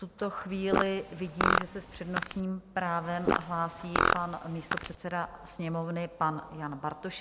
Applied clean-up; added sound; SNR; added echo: none; Fart; -3 dB; none.